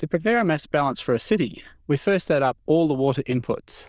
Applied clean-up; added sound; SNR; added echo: neural diffusion model UNIVERSE++.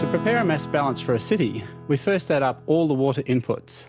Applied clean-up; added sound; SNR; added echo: none; Acoustic guitar / Strum; 12 dB; none.